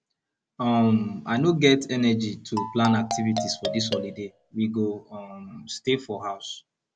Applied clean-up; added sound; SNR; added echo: none; Marimba, xylophone; 6 dB; none.